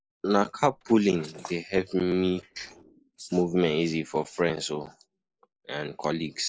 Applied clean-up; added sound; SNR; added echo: neural mask model Resemble Enhance denoiser.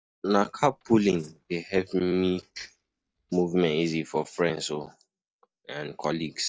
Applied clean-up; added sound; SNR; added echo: neural mask model DeepFilterNet 3.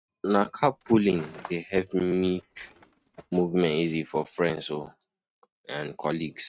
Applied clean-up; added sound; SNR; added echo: neural mask model RNNoise.